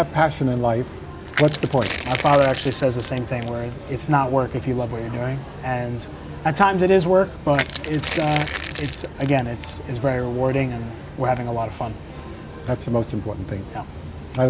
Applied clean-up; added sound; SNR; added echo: none; Crushing; 10 dB; none.